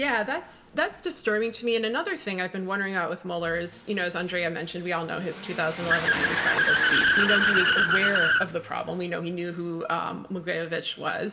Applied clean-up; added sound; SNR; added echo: none; Accelerating, revving, vroom / Car; -1 dB; reverberation time 0.2 s.